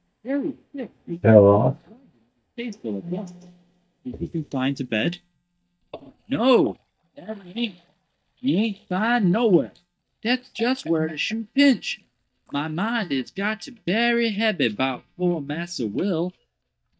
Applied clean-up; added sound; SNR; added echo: neural mask model DeepFilterNet 3.